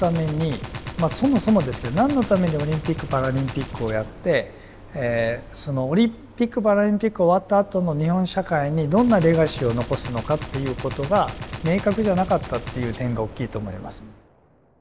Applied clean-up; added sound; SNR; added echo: none; Gunshot, gunfire; 13 dB; none.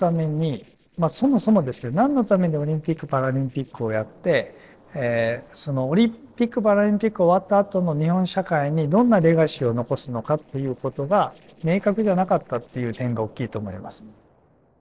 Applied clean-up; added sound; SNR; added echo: neural separator model SepFormer DNS4.